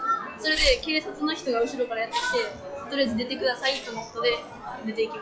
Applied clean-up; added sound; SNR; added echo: classical method log-MMSE.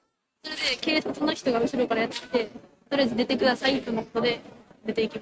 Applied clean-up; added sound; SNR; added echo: neural mask model RNNoise.